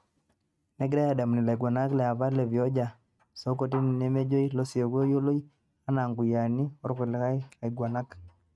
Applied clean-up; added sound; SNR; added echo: neural mask model RNNoise.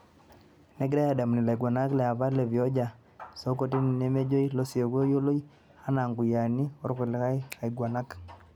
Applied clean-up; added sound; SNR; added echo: none; Finger snapping; 19 dB; none.